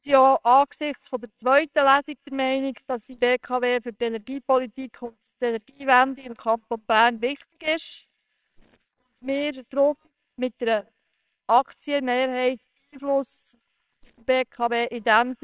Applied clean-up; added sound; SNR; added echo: neural separator model SepFormer WHAMR!.